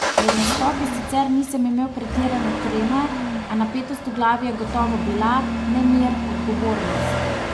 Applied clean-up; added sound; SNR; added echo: none; Engine starting / Accelerating, revving, vroom / Motor vehicle (road); 2 dB; none.